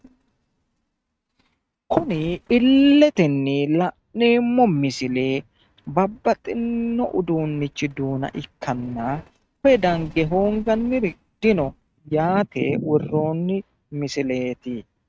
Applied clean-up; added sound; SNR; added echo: neural mask model RNNoise.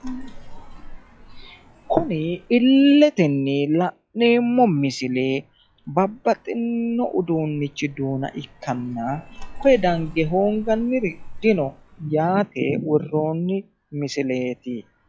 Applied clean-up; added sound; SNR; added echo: classical method log-MMSE.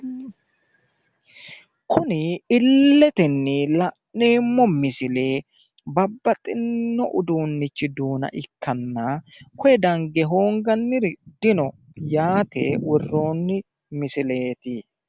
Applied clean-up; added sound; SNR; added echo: none; none; none; none.